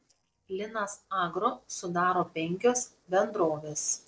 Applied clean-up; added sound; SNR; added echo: neural separator model SepFormer DNS4.